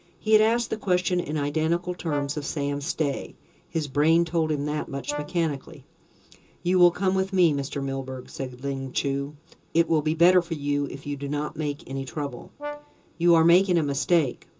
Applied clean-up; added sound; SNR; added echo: none; Brass instrument; 16 dB; reverberation time 0.2 s.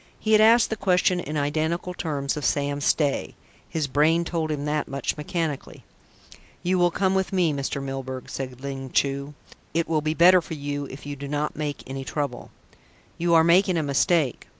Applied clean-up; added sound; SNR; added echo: none; none; none; none.